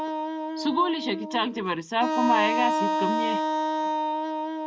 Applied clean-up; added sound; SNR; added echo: none; Wind instrument, woodwind instrument; -1 dB; none.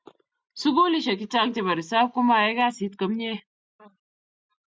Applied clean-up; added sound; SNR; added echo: none; none; none; none.